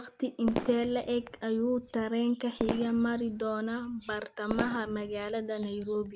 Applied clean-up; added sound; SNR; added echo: none; Fireworks; 9 dB; none.